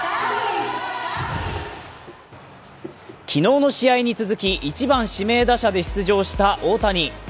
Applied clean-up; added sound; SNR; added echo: none; none; none; none.